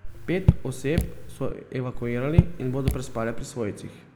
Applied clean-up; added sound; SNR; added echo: none; Raindrop / Drip; -4 dB; none.